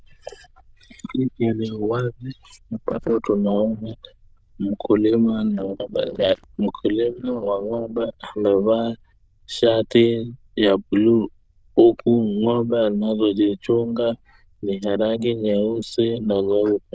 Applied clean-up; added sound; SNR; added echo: neural diffusion model UNIVERSE++.